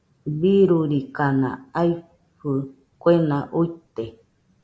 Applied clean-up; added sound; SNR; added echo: none; none; none; none.